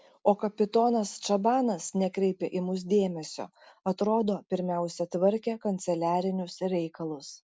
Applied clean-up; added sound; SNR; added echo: none; none; none; none.